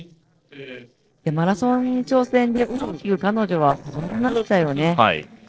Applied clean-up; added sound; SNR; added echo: neural separator model SepFormer DNS4.